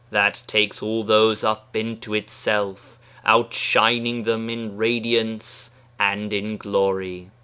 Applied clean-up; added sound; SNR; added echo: none; none; none; none.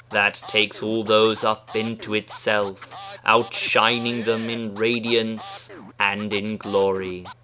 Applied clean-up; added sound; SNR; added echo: none; Scratching (performance technique); 18 dB; none.